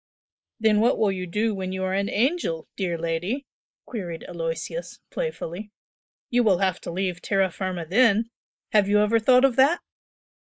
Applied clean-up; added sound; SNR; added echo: neural mask model Resemble Enhance denoiser.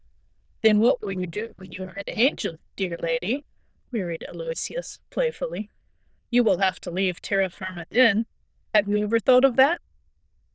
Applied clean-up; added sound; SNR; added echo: neural diffusion model UNIVERSE++.